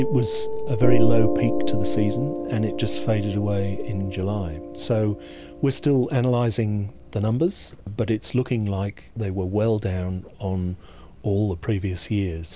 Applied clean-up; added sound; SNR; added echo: none; Piano; 1 dB; none.